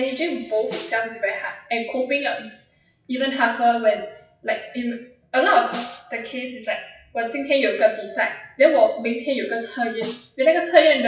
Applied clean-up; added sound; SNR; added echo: classical method WPE with log-MMSE.